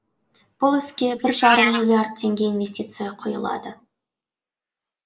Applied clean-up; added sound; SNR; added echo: neural mask model Resemble Enhance denoiser.